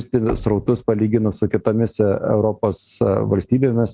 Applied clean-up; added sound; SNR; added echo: none; Knock; 19 dB; none.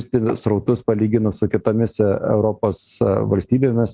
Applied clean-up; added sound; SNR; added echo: neural mask model Resemble Enhance denoiser.